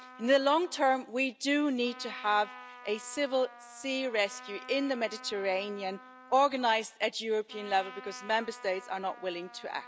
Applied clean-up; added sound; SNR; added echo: none; Trumpet; 19 dB; none.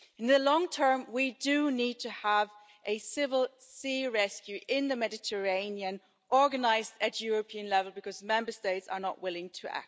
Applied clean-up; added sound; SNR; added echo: none; none; none; none.